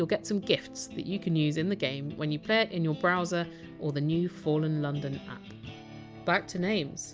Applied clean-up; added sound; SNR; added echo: none; none; none; none.